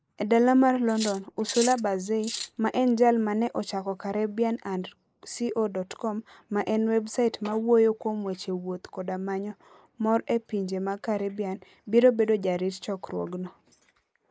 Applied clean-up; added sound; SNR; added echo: neural mask model Resemble Enhance denoiser.